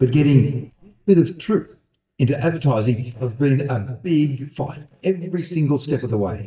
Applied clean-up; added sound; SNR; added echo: neural mask model DeepFilterNet 3.